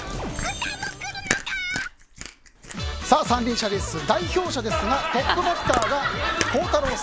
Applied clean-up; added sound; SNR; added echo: none; Chewing, mastication; 10 dB; none.